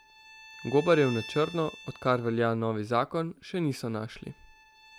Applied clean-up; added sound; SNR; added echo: none; Bowed string instrument; 18 dB; none.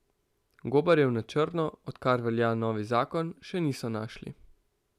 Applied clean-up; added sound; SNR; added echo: none; none; none; none.